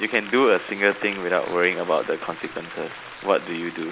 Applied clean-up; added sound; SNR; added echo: none; Applause; 16 dB; none.